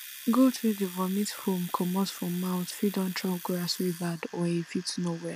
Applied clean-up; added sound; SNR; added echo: none; Domestic sounds, home sounds; 16 dB; none.